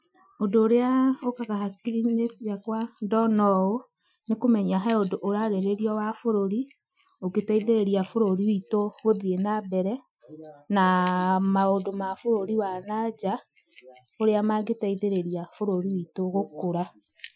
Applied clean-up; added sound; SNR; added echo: classical method Wiener filter.